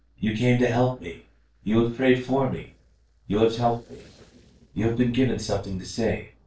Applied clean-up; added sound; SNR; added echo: neural separator model SepFormer DNS4.